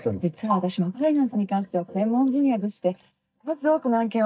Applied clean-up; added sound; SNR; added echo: neural mask model DeepFilterNet 3.